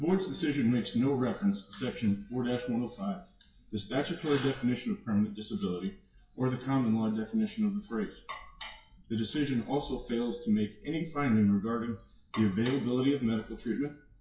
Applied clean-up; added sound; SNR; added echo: classical method WPE with log-MMSE.